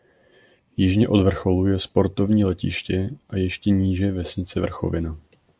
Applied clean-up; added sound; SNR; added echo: neural mask model Resemble Enhance denoiser.